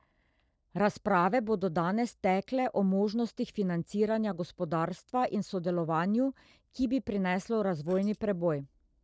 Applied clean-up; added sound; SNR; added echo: neural separator model SepFormer DNS4.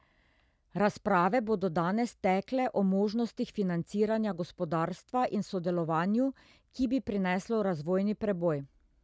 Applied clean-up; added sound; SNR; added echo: none; none; none; none.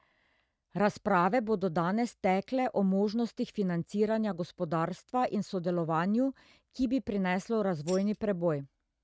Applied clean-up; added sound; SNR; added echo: neural mask model RNNoise.